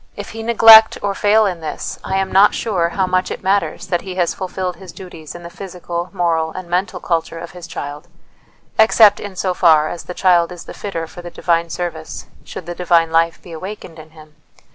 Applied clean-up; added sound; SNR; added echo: none; Thunder / Wind / Bird vocalization, bird call, bird song; 18 dB; none.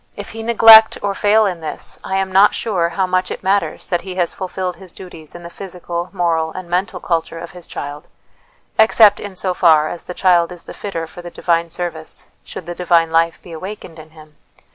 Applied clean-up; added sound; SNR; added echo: none; none; none; none.